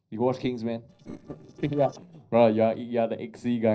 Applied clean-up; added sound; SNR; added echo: neural separator model SepFormer DNS4.